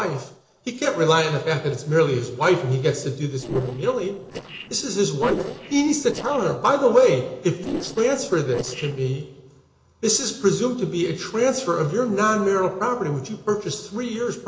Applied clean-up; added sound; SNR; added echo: neural separator model SepFormer DNS4.